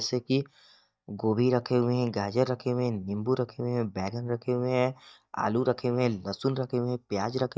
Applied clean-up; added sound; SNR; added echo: neural mask model DeepFilterNet 3.